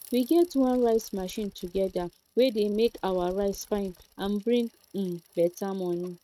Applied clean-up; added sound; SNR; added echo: neural mask model RNNoise.